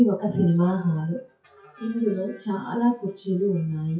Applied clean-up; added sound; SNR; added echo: classical method WPE with log-MMSE.